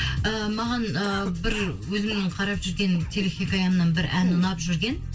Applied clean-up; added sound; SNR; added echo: none; Cough; 18 dB; reverberation time 0.2 s.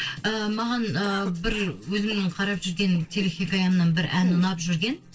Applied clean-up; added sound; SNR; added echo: neural separator model SepFormer DNS4.